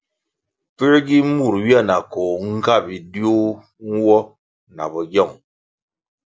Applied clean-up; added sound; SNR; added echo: none; none; none; none.